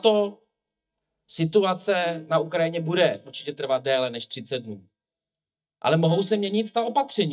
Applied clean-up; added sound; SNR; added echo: neural mask model DeepFilterNet 3.